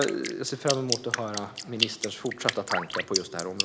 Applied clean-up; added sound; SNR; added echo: none; Drip; 1 dB; none.